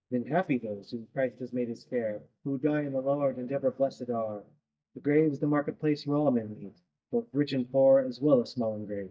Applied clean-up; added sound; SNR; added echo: neural mask model DeepFilterNet 3.